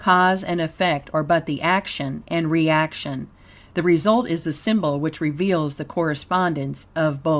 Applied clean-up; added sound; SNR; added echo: none; none; none; none.